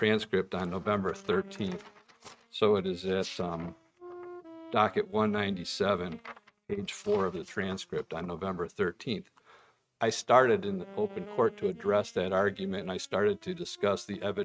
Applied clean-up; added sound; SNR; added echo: neural mask model RNNoise.